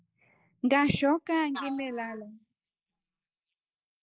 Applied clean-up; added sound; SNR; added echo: neural mask model Resemble Enhance denoiser.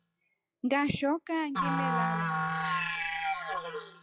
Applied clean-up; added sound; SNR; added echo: classical method log-MMSE.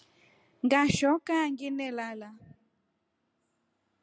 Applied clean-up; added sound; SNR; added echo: none; none; none; none.